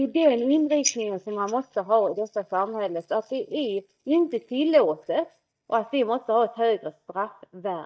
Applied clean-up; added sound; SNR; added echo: neural mask model DeepFilterNet 3.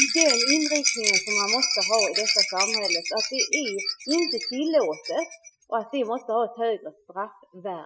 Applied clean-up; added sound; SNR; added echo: classical method Wiener filter.